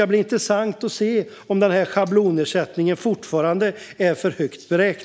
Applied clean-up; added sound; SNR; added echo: neural mask model Resemble Enhance denoiser.